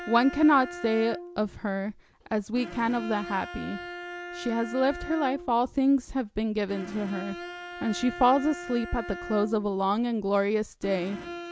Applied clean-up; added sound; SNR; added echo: none; Bowed string instrument; 13 dB; none.